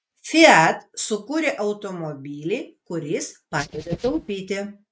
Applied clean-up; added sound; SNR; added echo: neural mask model RNNoise.